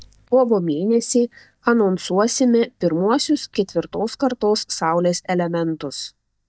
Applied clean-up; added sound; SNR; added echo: neural mask model DeepFilterNet 3.